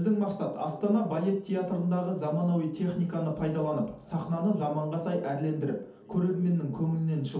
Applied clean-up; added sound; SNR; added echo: none; none; none; reverberation time 0.6 s.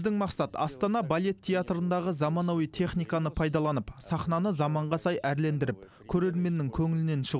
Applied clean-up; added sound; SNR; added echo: none; none; none; none.